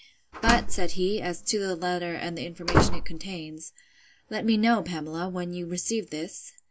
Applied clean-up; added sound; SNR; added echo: none; Slam; -4 dB; none.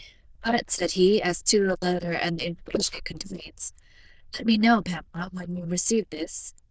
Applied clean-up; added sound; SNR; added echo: neural diffusion model UNIVERSE++.